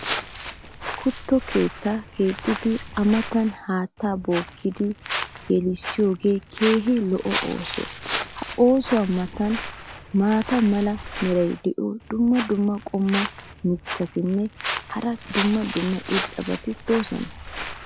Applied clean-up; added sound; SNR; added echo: none; Walk, footsteps; 10 dB; none.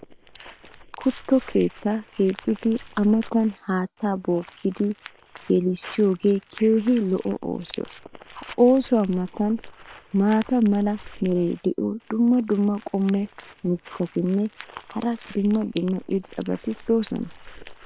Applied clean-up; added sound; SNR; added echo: neural separator model SepFormer WHAM!.